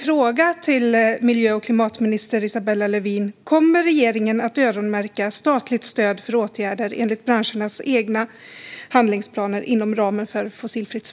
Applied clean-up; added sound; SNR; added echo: none; none; none; none.